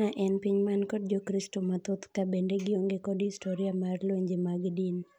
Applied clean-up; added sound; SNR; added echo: none; none; none; none.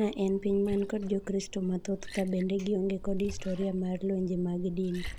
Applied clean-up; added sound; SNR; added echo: none; Liquid; 11 dB; none.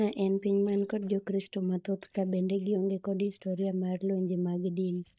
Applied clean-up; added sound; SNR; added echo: neural mask model DeepFilterNet 3.